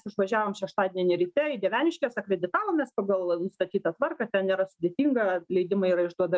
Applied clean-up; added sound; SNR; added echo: none; none; none; none.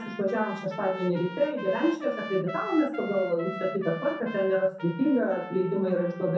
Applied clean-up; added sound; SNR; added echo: none; Trumpet; 13 dB; reverberation time 0.5 s.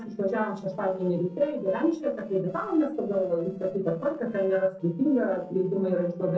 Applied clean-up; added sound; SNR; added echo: neural separator model SepFormer DNS4.